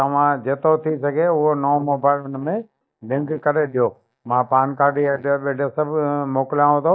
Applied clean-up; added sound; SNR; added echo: neural mask model DeepFilterNet 3.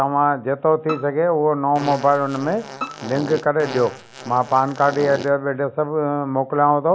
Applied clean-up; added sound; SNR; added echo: none; Bowed string instrument + Fart; 13 dB; none.